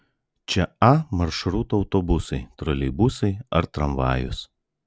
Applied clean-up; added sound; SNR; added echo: none; none; none; none.